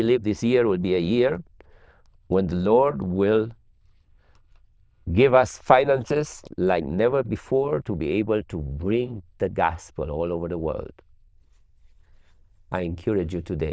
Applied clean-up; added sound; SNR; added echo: neural diffusion model UNIVERSE++.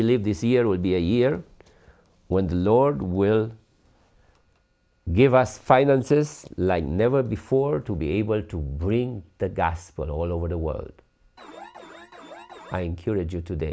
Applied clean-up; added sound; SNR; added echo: none; Alarm; 20 dB; none.